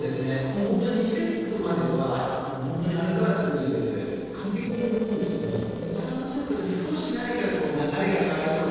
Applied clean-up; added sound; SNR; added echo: neural separator model SepFormer DNS4.